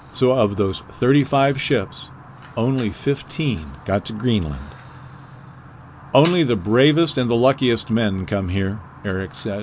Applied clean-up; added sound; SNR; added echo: none; Fire; 20 dB; none.